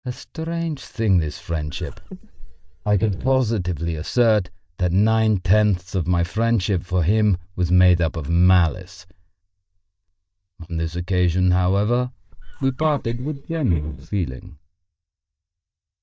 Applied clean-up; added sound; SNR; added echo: neural mask model DeepFilterNet 3.